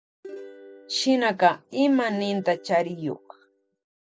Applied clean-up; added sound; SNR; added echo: none; Plucked string instrument; 19 dB; none.